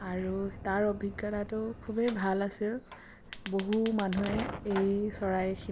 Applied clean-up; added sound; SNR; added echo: none; Fire; 11 dB; none.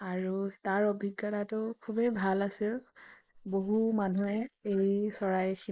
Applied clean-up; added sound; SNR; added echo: neural mask model Resemble Enhance denoiser.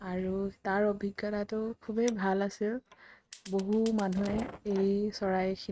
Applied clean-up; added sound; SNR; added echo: neural mask model RNNoise.